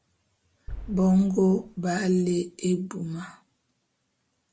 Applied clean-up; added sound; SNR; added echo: none; Boom; 16 dB; none.